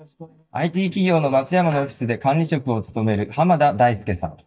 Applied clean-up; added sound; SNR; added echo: neural mask model DeepFilterNet 3.